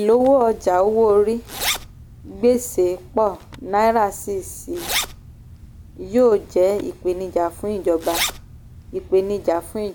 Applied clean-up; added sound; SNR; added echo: none; Zipper (clothing); 12 dB; none.